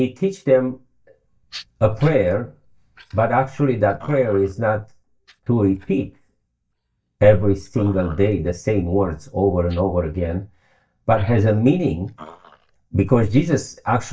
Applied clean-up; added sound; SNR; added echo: neural mask model DeepFilterNet 3.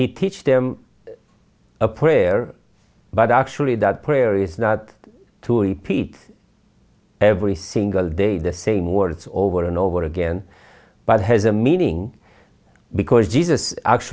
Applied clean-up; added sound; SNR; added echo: none; none; none; none.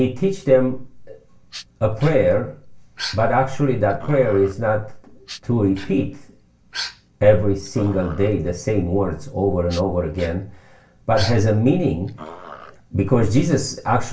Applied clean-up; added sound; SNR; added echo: none; Dog; 18 dB; reverberation time 0.3 s.